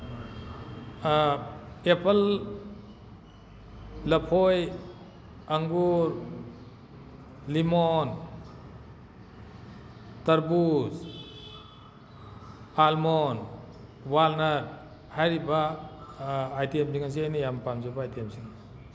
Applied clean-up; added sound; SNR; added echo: none; none; none; none.